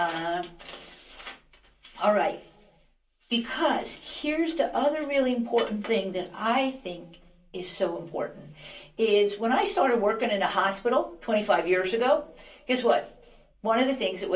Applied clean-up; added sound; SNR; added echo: none; none; none; reverberation time 0.3 s.